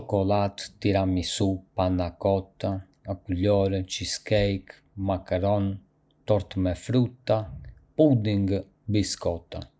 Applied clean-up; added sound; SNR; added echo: none; none; none; none.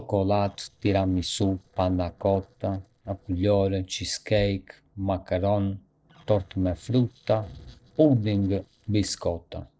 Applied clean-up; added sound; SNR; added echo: neural separator model SepFormer DNS4.